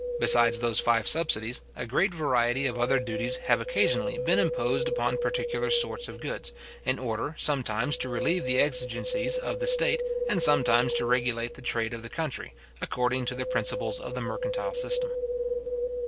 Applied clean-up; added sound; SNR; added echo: none; Wind; 4 dB; none.